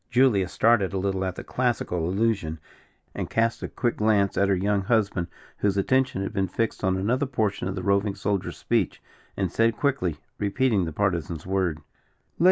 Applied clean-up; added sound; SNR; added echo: none; none; none; none.